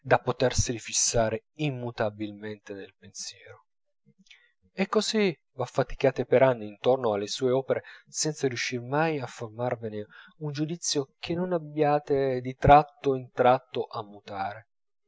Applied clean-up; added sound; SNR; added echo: none; none; none; none.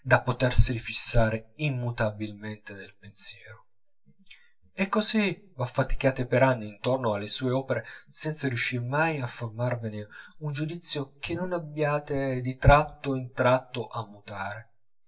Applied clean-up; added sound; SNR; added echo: none; none; none; reverberation time 0.2 s.